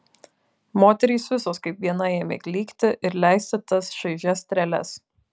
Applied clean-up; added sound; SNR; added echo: none; none; none; none.